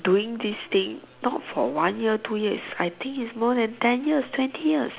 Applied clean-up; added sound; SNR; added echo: none; none; none; none.